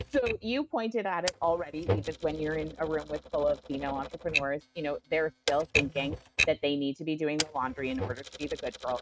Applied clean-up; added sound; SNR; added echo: neural mask model RNNoise.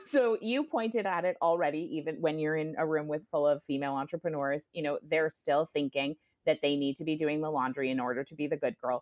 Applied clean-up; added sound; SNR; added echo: none; none; none; none.